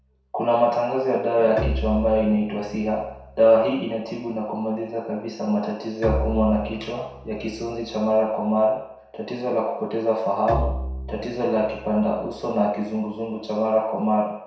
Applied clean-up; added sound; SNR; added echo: none; Bowed string instrument; 11 dB; reverberation time 0.7 s.